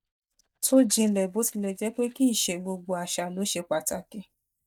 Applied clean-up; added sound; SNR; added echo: neural mask model DeepFilterNet 3.